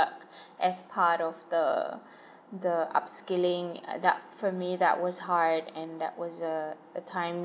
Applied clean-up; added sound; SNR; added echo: none; none; none; none.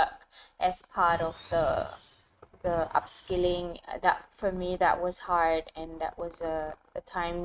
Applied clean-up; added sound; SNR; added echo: neural mask model RNNoise.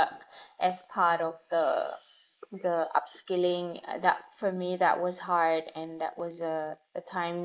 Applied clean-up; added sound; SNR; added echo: neural mask model Resemble Enhance denoiser.